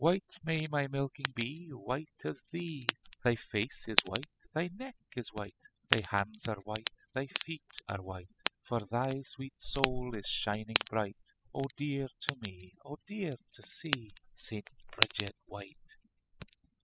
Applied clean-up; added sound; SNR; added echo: classical method spectral subtraction.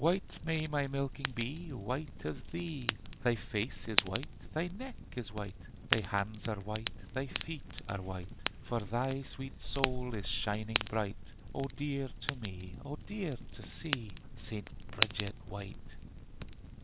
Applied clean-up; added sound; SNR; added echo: none; Fire; 3 dB; none.